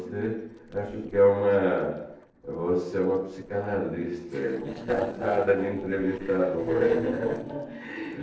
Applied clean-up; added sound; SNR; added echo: neural separator model SepFormer DNS4.